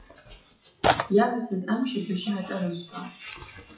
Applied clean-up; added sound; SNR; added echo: classical method WPE with log-MMSE.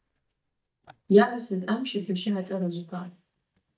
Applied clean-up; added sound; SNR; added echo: neural mask model DeepFilterNet 3.